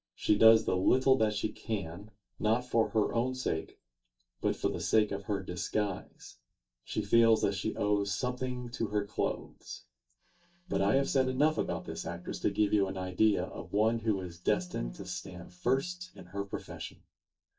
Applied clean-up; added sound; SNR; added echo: neural mask model DeepFilterNet 3.